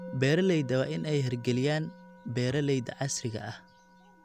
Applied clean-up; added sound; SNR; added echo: none; Musical instrument; 18 dB; none.